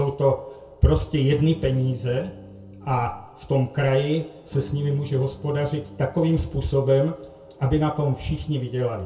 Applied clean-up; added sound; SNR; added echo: none; Electric guitar / Strum; 18 dB; reverberation time 0.2 s.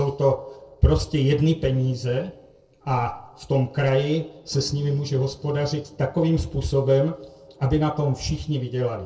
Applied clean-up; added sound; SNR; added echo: neural separator model SepFormer DNS4.